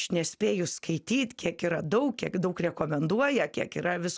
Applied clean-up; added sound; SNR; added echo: none; none; none; none.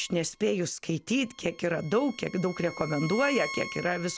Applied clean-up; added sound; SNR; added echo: none; Bowed string instrument; 13 dB; none.